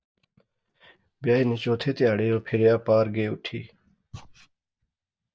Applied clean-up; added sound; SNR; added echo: neural mask model DeepFilterNet 3.